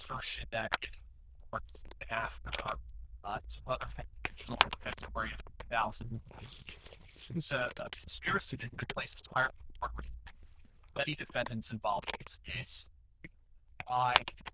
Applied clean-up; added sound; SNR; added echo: neural diffusion model UNIVERSE++.